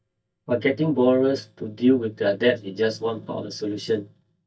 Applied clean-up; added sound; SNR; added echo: neural mask model DeepFilterNet 3.